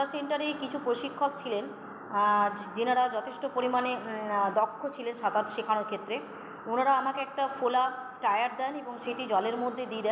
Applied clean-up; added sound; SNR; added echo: none; none; none; none.